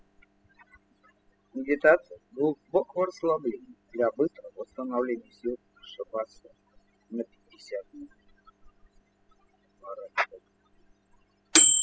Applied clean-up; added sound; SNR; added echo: classical method spectral subtraction.